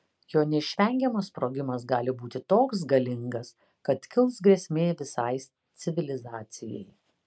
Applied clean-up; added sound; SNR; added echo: none; none; none; none.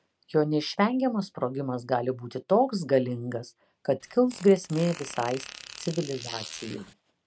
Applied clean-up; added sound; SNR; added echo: none; Fart; 15 dB; none.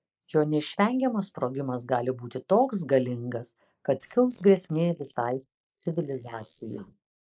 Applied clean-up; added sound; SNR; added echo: neural mask model Resemble Enhance denoiser.